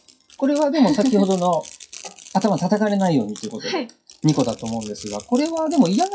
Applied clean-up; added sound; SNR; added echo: classical method WPE with log-MMSE.